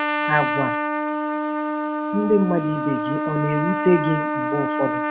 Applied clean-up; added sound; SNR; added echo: none; Trumpet; 0 dB; none.